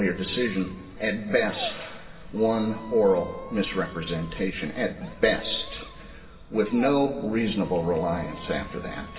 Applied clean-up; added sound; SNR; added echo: none; Squeak; 18 dB; reverberation time 2.6 s.